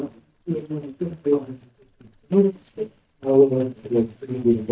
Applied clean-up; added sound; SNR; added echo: neural mask model DeepFilterNet 3.